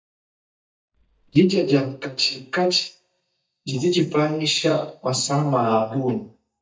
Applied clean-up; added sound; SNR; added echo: neural mask model DeepFilterNet 3.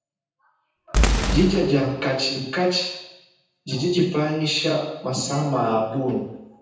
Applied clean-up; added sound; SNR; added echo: none; Boom; 0 dB; reverberation time 0.9 s.